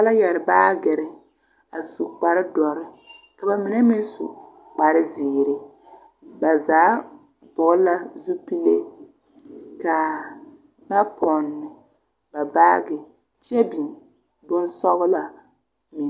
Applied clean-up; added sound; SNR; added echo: none; none; none; none.